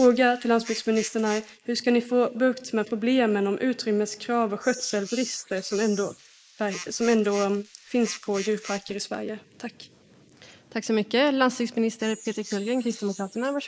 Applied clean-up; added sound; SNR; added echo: neural mask model Resemble Enhance denoiser.